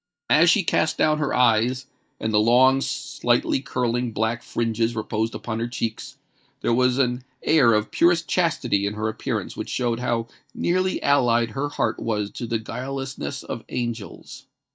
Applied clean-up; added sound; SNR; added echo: neural mask model DeepFilterNet 3.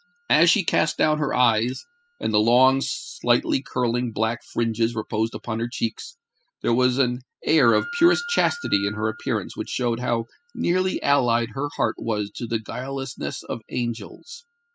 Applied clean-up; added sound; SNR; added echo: classical method spectral subtraction.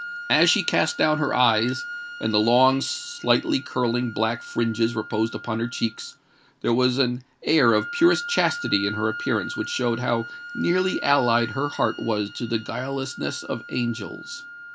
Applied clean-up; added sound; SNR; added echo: none; Wind instrument, woodwind instrument; 13 dB; none.